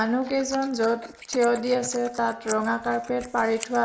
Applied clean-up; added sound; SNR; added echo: neural mask model Resemble Enhance denoiser.